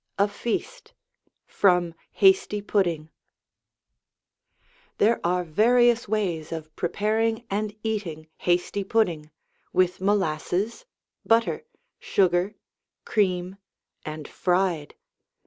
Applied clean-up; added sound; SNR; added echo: none; none; none; none.